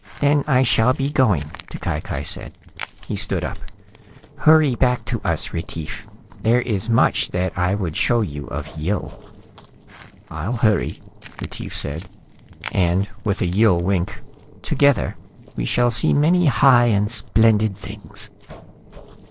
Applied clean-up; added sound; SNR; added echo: neural separator model SepFormer DNS4.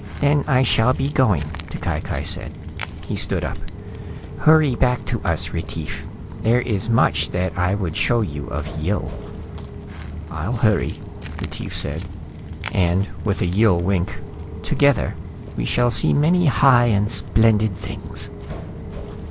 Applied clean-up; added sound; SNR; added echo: none; Walk, footsteps; 10 dB; none.